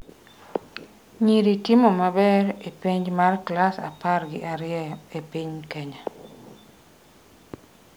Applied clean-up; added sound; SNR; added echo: none; none; none; none.